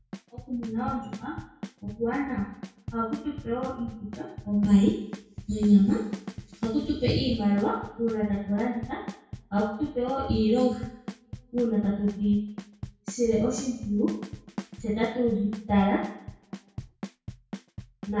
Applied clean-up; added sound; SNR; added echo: none; Bass drum / Snare drum / Drum kit; 14 dB; reverberation time 0.6 s.